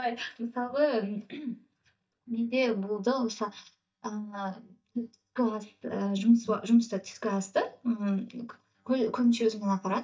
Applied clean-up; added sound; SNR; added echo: neural mask model DeepFilterNet 3.